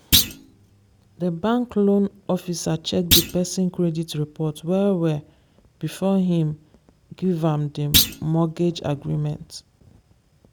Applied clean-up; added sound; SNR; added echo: none; Thump, thud; 0 dB; none.